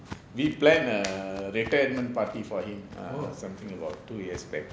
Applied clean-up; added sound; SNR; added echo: none; Walk, footsteps; 18 dB; none.